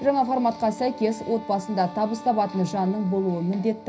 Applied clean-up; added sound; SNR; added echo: none; Wind instrument, woodwind instrument; 16 dB; reverberation time 0.4 s.